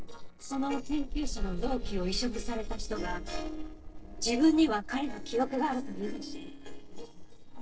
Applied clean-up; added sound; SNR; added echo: neural separator model SepFormer DNS4.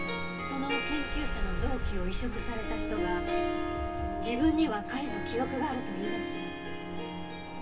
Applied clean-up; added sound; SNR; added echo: none; Harp; 4 dB; reverberation time 0.2 s.